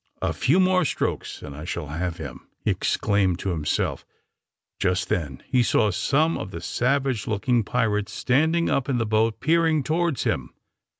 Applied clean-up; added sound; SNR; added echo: none; none; none; none.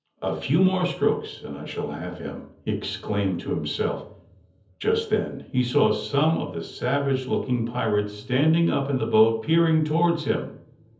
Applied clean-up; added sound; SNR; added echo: none; none; none; reverberation time 0.7 s.